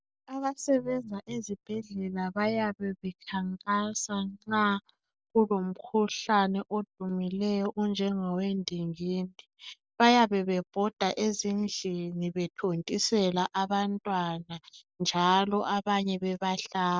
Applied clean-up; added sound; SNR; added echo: none; none; none; none.